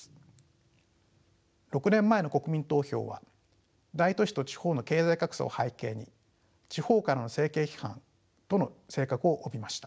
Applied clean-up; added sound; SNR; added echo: none; none; none; none.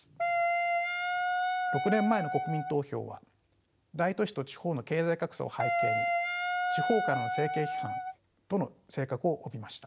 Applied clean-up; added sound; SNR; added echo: none; Wind instrument, woodwind instrument; -2 dB; none.